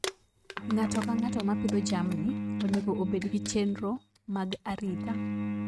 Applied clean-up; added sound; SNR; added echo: neural mask model RNNoise.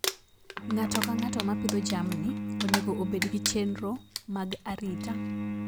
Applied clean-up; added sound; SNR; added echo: none; Bowed string instrument + Crumpling, crinkling; 0 dB; none.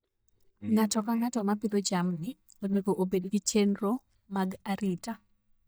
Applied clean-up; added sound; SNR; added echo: neural mask model DeepFilterNet 3.